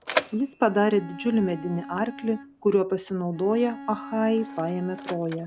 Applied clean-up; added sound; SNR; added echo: none; Mechanisms + Bowed string instrument; 11 dB; none.